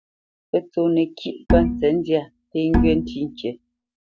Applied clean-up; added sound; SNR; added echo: none; Bowed string instrument; 1 dB; none.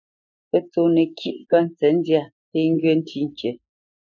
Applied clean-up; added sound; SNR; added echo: neural mask model Resemble Enhance denoiser.